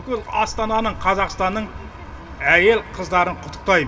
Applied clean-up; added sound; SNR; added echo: none; Boom; 17 dB; reverberation time 1.8 s.